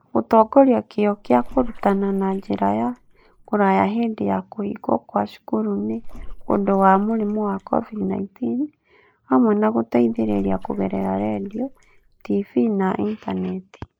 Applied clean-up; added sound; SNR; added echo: neural mask model Resemble Enhance denoiser.